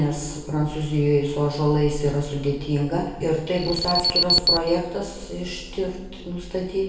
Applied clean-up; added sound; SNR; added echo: none; Alarm; -1 dB; reverberation time 0.7 s.